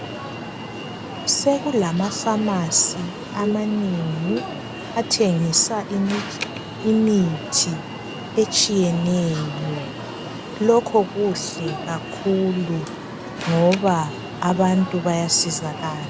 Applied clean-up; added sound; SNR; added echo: none; Alarm; 9 dB; none.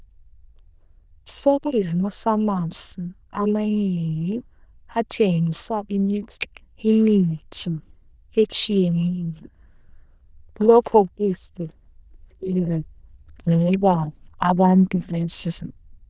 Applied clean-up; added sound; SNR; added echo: neural diffusion model UNIVERSE++.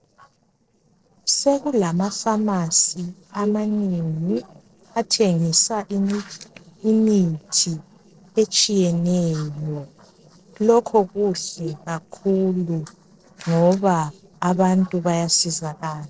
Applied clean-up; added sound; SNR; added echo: neural separator model SepFormer DNS4.